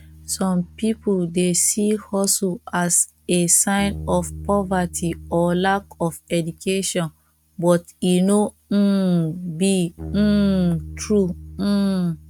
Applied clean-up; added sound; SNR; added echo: neural mask model RNNoise.